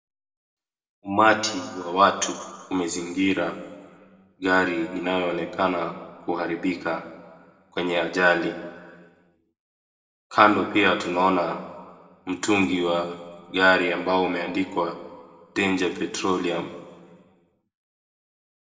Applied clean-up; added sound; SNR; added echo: none; none; none; reverberation time 1.3 s.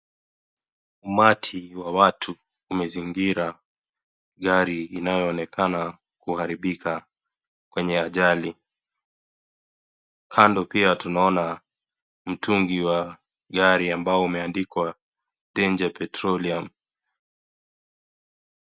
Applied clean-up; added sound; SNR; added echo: none; none; none; none.